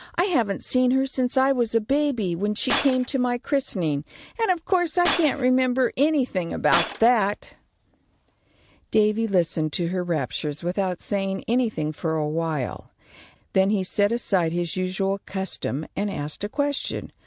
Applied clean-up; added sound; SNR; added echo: none; Shatter; 5 dB; none.